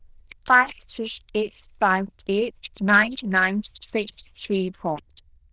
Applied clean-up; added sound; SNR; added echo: neural diffusion model UNIVERSE++.